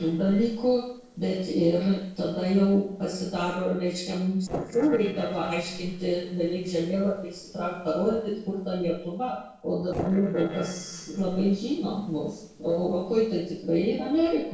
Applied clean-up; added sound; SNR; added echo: neural separator model SepFormer DNS4.